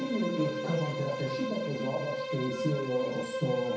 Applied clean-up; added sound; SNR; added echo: none; Bowed string instrument; 3 dB; reverberation time 0.5 s.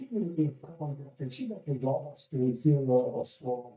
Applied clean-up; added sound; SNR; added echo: neural mask model DeepFilterNet 3.